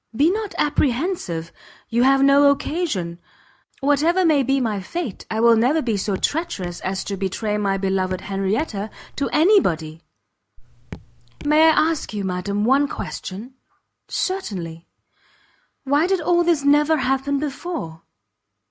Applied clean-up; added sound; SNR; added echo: none; Raindrop / Drip; 17 dB; none.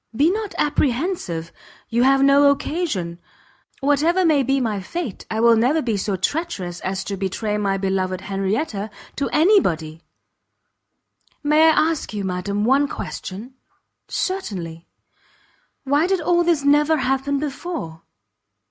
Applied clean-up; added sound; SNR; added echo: none; none; none; none.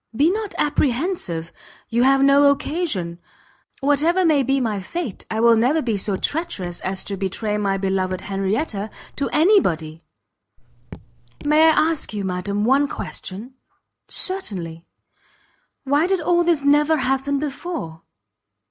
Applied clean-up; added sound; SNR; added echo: neural separator model SepFormer DNS4.